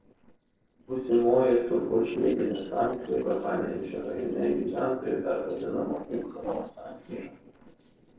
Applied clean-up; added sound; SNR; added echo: neural separator model SepFormer DNS4.